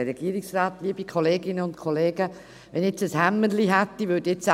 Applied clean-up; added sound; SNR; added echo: none; none; none; none.